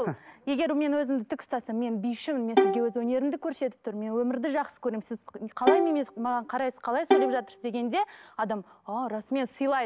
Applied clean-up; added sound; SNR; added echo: none; Bowed string instrument; -1 dB; none.